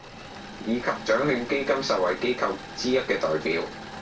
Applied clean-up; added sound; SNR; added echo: none; Engine / Mechanisms; 12 dB; reverberation time 0.2 s.